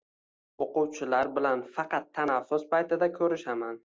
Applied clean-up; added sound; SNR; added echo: none; none; none; none.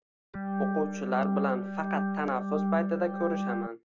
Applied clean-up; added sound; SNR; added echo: none; Organ; -2 dB; none.